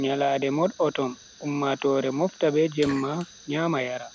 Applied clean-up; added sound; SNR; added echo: none; Fire; 18 dB; none.